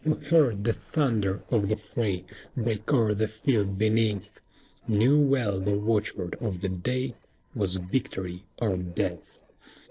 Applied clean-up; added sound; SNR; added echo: neural separator model SepFormer DNS4.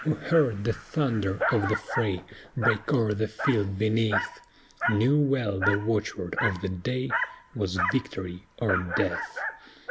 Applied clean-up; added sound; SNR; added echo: none; Dog; 6 dB; none.